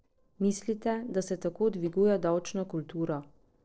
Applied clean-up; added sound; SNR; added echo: neural separator model SepFormer DNS4.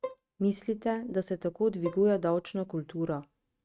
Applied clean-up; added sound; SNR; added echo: neural mask model RNNoise.